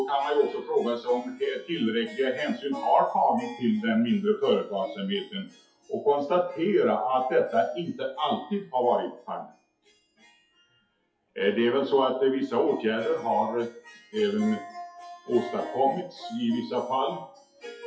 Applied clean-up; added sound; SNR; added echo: classical method WPE with log-MMSE.